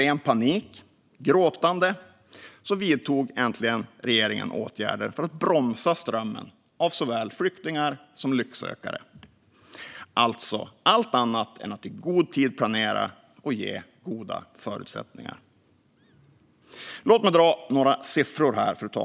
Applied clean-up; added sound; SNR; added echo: none; none; none; none.